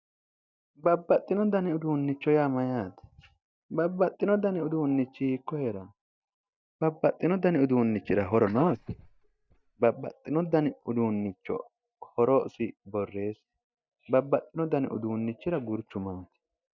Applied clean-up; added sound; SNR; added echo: neural mask model DeepFilterNet 3.